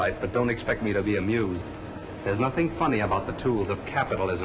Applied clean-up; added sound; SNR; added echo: none; Wind instrument, woodwind instrument; 20 dB; none.